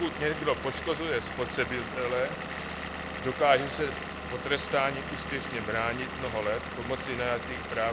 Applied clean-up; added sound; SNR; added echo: none; Engine / Vehicle; 6 dB; none.